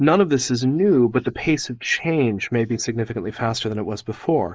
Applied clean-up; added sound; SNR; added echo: neural mask model Resemble Enhance denoiser.